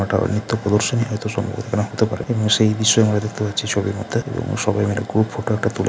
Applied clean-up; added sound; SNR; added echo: none; none; none; none.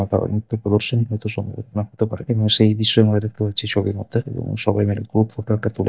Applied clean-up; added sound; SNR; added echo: neural mask model DeepFilterNet 3.